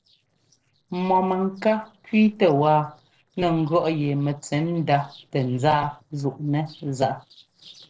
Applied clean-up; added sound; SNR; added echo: neural separator model SepFormer DNS4.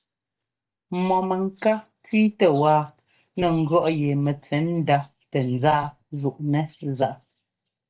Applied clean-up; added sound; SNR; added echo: neural mask model DeepFilterNet 3.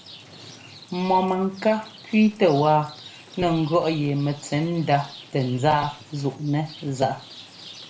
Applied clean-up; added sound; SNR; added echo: none; Rain; 20 dB; reverberation time 0.4 s.